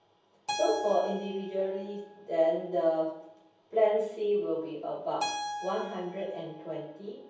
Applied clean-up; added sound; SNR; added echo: none; Keyboard (musical); 11 dB; reverberation time 0.9 s.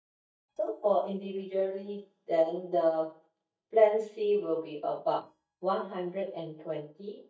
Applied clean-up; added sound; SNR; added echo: neural mask model DeepFilterNet 3.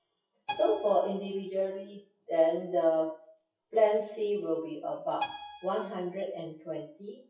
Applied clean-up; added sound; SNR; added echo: classical method WPE with log-MMSE.